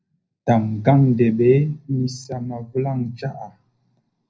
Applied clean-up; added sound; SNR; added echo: none; none; none; reverberation time 0.5 s.